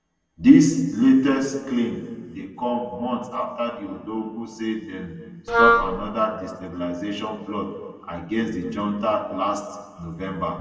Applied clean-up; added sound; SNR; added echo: none; Wind instrument, woodwind instrument; -4 dB; reverberation time 1.4 s.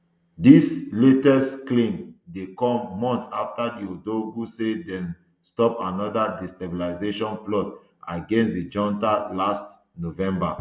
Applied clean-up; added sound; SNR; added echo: none; none; none; none.